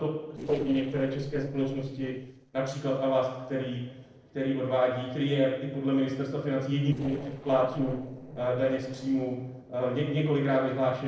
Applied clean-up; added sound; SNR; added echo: neural separator model SepFormer DNS4.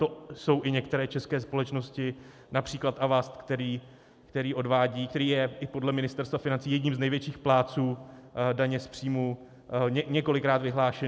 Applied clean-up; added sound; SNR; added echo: none; none; none; none.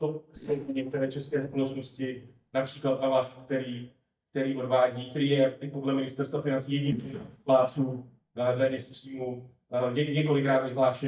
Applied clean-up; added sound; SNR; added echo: neural mask model DeepFilterNet 3.